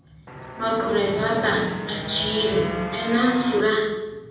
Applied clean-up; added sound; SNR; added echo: none; Motorcycle; 10 dB; reverberation time 1.2 s.